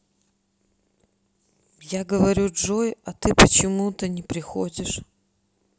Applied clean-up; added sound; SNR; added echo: none; none; none; none.